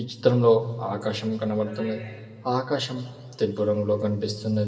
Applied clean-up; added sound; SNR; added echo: none; none; none; reverberation time 1.8 s.